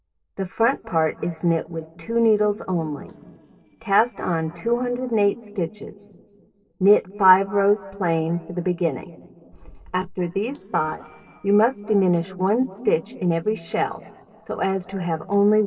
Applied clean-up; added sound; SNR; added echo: neural separator model SepFormer DNS4.